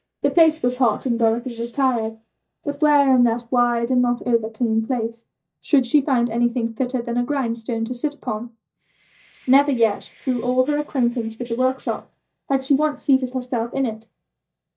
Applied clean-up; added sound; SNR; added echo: neural mask model DeepFilterNet 3.